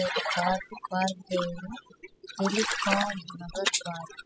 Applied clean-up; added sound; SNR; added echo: classical method spectral subtraction.